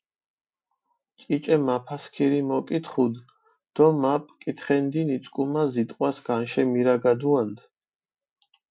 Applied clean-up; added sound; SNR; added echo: none; none; none; none.